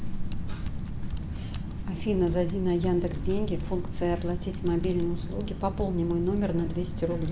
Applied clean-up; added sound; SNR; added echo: none; Typing; 2 dB; none.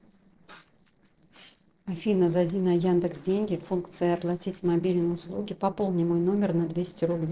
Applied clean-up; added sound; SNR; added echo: neural separator model SepFormer DNS4.